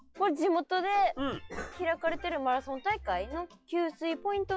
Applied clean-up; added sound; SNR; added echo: classical method log-MMSE.